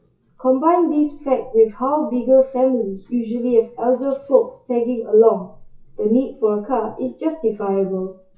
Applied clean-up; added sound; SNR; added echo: classical method WPE with log-MMSE.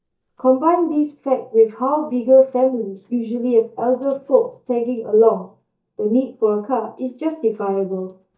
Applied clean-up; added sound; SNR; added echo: neural mask model DeepFilterNet 3.